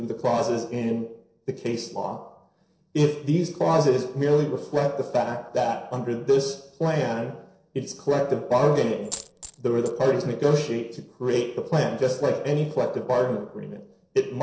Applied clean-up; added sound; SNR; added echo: neural separator model SepFormer DNS4.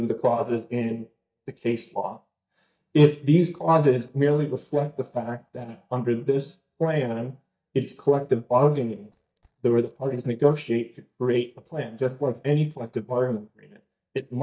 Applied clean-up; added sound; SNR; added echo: neural mask model DeepFilterNet 3.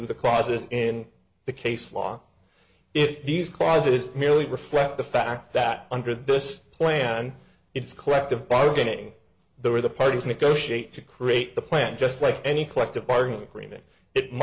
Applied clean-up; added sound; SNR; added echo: none; none; none; none.